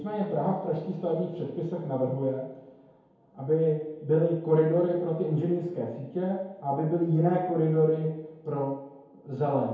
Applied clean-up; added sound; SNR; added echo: none; none; none; reverberation time 0.9 s.